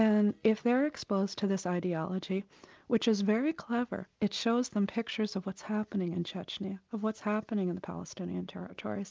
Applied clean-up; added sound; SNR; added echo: none; none; none; none.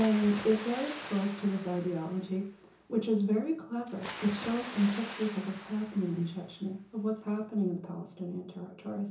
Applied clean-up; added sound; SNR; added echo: none; Water; 14 dB; reverberation time 0.6 s.